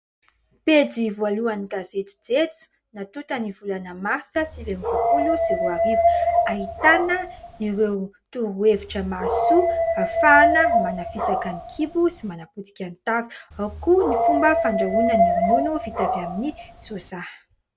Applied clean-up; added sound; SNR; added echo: none; Dog; -2 dB; none.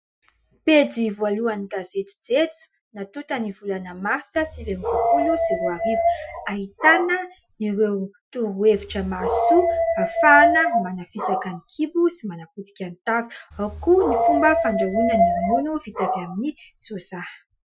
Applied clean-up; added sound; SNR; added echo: classical method Wiener filter.